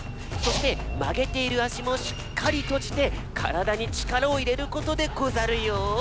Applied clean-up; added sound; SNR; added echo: none; Idling / Accelerating, revving, vroom / Car; 9 dB; none.